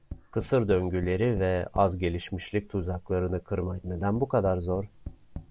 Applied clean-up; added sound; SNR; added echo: none; Tap; 16 dB; none.